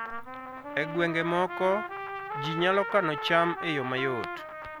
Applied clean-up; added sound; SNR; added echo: none; Trumpet; 7 dB; none.